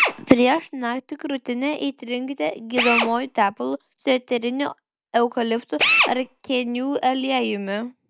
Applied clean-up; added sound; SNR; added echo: none; Drill; 5 dB; none.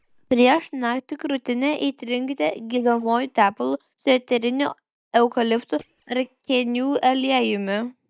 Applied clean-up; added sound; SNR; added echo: neural mask model DeepFilterNet 3.